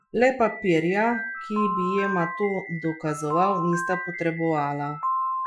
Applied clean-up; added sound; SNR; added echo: classical method Wiener filter.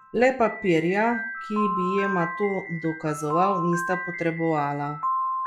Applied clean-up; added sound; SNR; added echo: classical method log-MMSE.